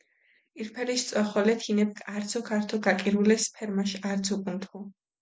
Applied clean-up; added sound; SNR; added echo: none; none; none; none.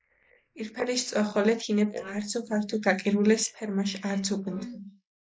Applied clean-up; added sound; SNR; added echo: neural mask model Resemble Enhance denoiser.